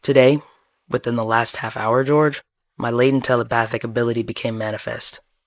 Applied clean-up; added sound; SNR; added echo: neural mask model Resemble Enhance denoiser.